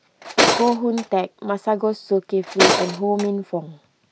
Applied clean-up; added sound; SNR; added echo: none; Tools; 0 dB; none.